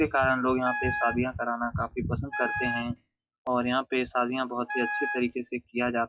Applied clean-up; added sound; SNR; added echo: classical method log-MMSE.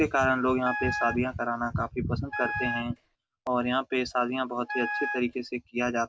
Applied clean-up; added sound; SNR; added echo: none; Wind instrument, woodwind instrument; 6 dB; none.